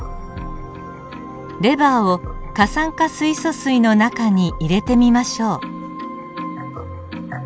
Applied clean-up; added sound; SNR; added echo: none; none; none; none.